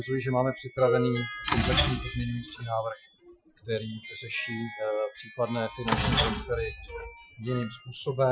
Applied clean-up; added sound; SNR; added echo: classical method Wiener filter.